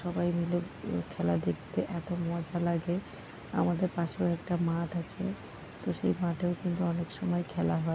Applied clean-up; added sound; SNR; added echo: none; none; none; none.